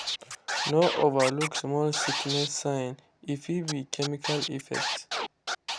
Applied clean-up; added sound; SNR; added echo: none; Scratching (performance technique); 4 dB; none.